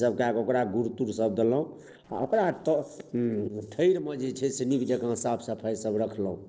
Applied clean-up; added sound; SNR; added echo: neural separator model SepFormer DNS4.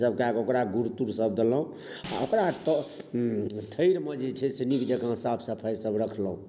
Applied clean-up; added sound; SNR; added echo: none; Hi-hat + Shatter; 20 dB; none.